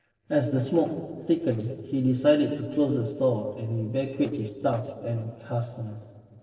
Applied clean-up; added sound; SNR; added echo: neural separator model SepFormer DNS4.